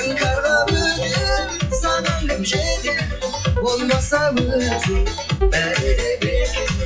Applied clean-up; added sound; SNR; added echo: classical method WPE with log-MMSE.